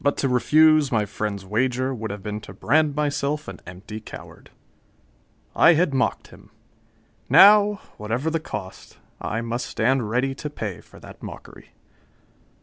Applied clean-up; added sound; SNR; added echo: none; none; none; none.